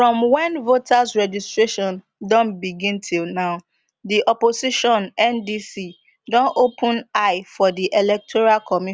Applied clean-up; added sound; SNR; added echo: none; none; none; none.